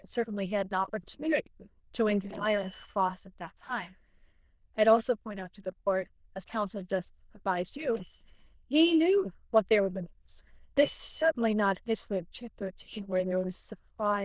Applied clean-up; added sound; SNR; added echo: neural diffusion model UNIVERSE++.